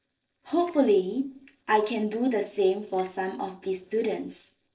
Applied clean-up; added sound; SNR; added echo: neural separator model SepFormer DNS4.